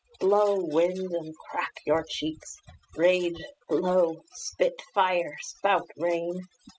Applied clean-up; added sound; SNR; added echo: classical method spectral subtraction.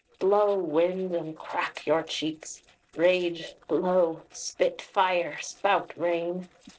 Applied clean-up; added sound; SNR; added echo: neural separator model SepFormer DNS4.